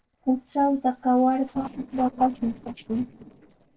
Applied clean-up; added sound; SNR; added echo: neural separator model SepFormer DNS4.